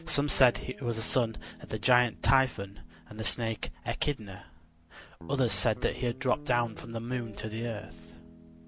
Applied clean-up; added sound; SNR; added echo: none; Guitar; 18 dB; none.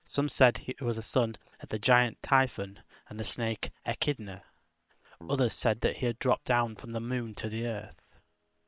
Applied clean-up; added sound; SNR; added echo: neural separator model SepFormer WHAM!.